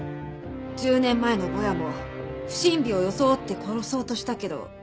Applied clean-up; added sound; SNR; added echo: none; none; none; none.